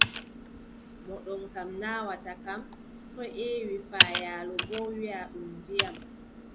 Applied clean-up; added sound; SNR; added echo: none; Computer keyboard; -4 dB; none.